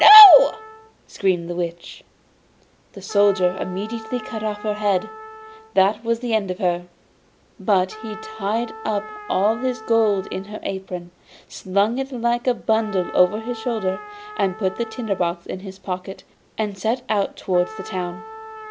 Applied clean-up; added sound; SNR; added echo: none; Trumpet; 17 dB; none.